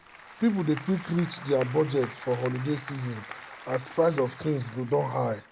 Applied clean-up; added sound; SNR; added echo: none; Applause / Crowd; 15 dB; none.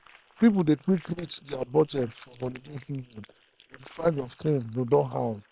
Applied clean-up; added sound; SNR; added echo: neural separator model SepFormer WHAM!.